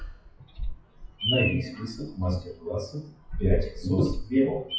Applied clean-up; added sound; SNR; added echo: classical method WPE with log-MMSE.